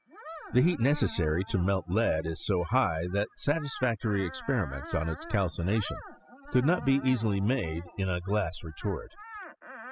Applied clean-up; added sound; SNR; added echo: classical method spectral subtraction.